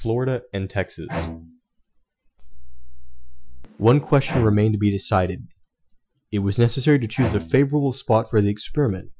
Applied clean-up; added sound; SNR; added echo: classical method Wiener filter.